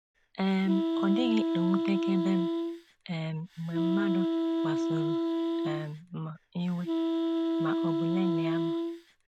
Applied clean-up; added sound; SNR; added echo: none; Wind instrument, woodwind instrument; -3 dB; none.